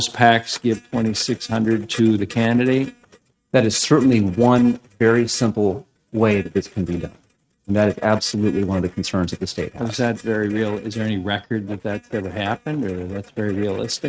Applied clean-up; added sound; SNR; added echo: neural mask model RNNoise.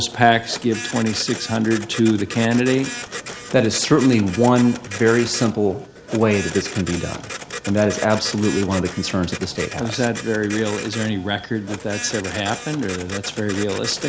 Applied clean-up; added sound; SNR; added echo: none; Printer; 12 dB; none.